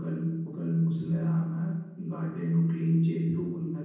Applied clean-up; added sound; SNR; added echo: none; none; none; reverberation time 1.2 s.